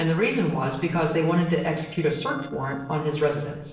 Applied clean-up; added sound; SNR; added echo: neural separator model SepFormer DNS4.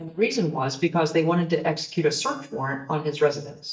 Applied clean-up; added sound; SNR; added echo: neural mask model DeepFilterNet 3.